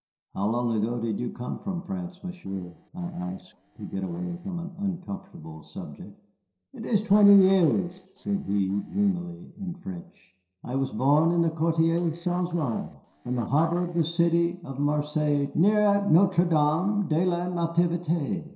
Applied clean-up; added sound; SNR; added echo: neural separator model SepFormer DNS4.